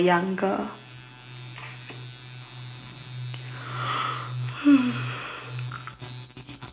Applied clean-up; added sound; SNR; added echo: none; none; none; reverberation time 0.4 s.